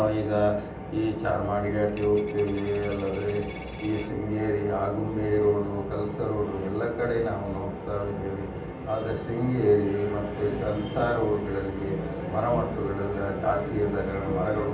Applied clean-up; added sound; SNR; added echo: none; Coin (dropping); 20 dB; reverberation time 0.6 s.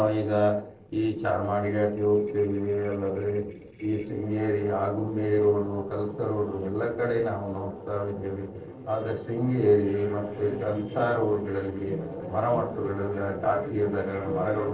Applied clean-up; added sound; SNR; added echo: neural separator model SepFormer DNS4.